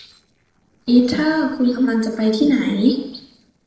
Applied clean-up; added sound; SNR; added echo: neural separator model SepFormer DNS4.